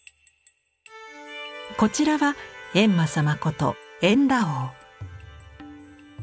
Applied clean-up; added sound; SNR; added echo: none; none; none; none.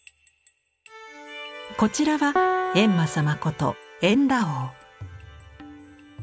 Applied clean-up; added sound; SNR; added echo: none; Piano; 4 dB; none.